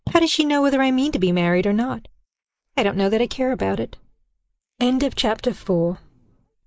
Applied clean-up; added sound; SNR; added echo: neural mask model Resemble Enhance denoiser.